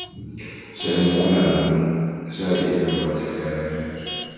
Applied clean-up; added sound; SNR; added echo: none; Vehicle horn, car horn, honking / Truck; 13 dB; reverberation time 2.2 s.